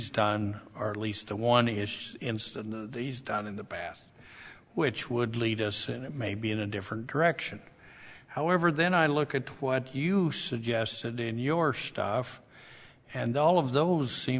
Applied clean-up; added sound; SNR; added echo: none; none; none; none.